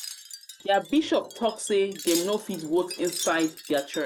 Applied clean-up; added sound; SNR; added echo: none; Wind chime; 12 dB; none.